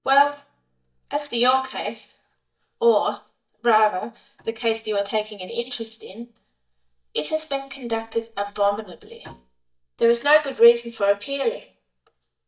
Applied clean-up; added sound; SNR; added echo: neural mask model DeepFilterNet 3.